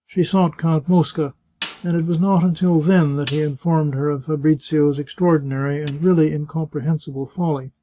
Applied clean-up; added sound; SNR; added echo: neural mask model RNNoise.